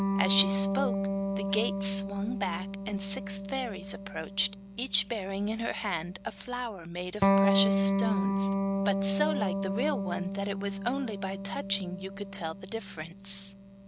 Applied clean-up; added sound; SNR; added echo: none; Electric guitar; -1 dB; none.